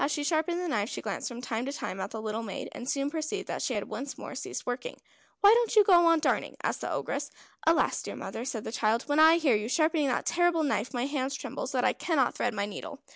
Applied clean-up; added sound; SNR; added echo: none; none; none; none.